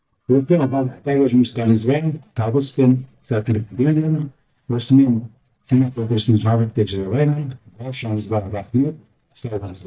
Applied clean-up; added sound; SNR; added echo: neural mask model DeepFilterNet 3.